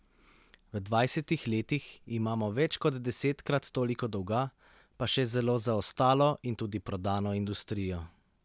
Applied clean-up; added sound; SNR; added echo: none; none; none; none.